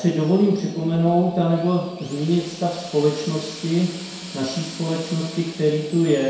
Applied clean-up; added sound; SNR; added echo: none; Drill; 18 dB; reverberation time 0.7 s.